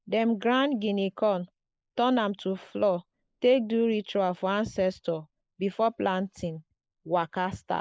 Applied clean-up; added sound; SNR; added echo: neural mask model Resemble Enhance denoiser.